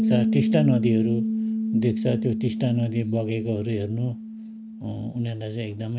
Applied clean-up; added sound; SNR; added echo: neural mask model RNNoise.